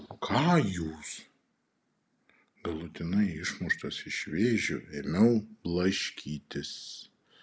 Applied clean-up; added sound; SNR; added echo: none; none; none; none.